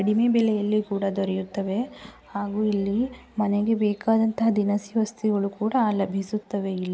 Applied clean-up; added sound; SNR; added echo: none; none; none; none.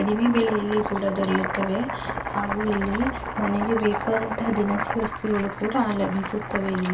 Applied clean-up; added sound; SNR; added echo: none; Boiling; 5 dB; reverberation time 0.2 s.